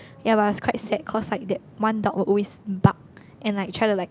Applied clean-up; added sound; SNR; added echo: none; none; none; none.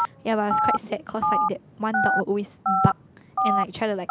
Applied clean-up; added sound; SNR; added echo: none; Telephone; -2 dB; none.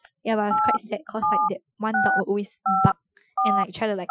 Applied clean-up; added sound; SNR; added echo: classical method Wiener filter.